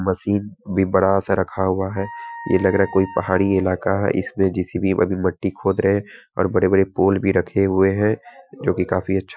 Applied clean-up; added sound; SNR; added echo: classical method Wiener filter.